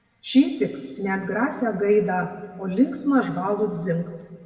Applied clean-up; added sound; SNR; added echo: none; none; none; reverberation time 1.4 s.